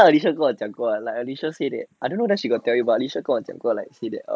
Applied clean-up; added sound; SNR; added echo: none; none; none; none.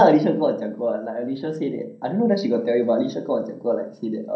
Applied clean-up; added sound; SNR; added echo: none; none; none; reverberation time 0.6 s.